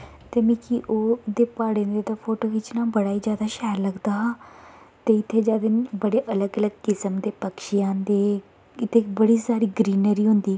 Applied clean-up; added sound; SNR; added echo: none; none; none; none.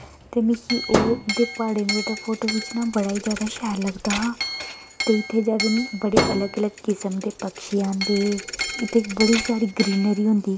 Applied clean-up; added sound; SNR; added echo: none; Thump, thud + Chink, clink; 6 dB; none.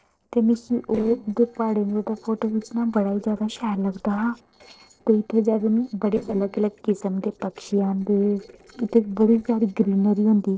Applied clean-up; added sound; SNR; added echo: neural separator model SepFormer DNS4.